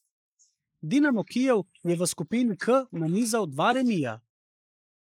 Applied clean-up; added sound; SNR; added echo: neural mask model Resemble Enhance denoiser.